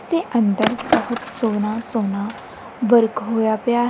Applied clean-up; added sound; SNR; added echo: none; Skateboard; 6 dB; none.